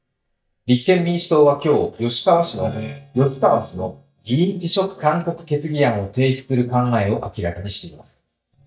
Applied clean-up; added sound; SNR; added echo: neural mask model DeepFilterNet 3.